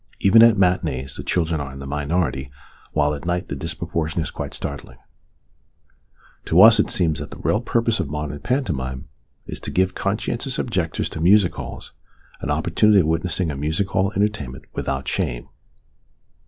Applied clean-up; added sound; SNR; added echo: none; none; none; none.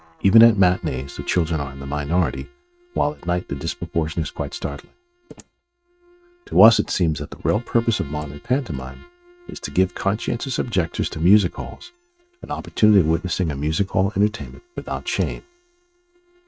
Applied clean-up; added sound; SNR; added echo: neural mask model RNNoise.